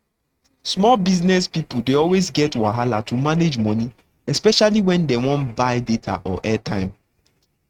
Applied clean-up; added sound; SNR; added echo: neural mask model RNNoise.